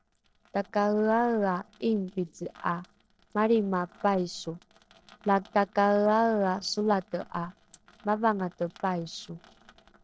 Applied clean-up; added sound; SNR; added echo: neural separator model SepFormer DNS4.